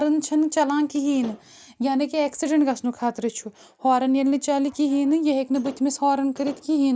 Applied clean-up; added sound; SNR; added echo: none; Slam / Wood; 19 dB; none.